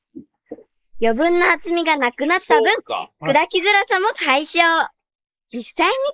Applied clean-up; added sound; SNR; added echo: neural mask model Resemble Enhance denoiser.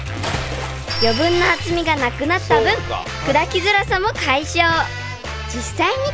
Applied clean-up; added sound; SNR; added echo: none; Bathtub (filling or washing) / Splash, splatter; 17 dB; none.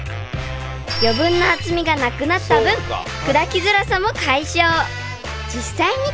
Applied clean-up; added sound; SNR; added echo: none; none; none; none.